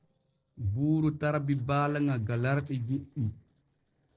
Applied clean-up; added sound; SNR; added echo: neural separator model SepFormer DNS4.